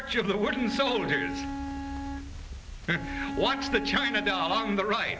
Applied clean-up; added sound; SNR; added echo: none; Bowed string instrument; 7 dB; none.